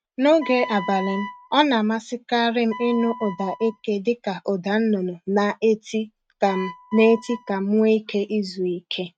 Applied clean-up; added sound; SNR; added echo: neural mask model RNNoise.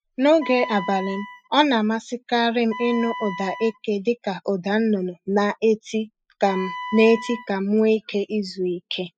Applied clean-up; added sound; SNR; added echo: classical method spectral subtraction.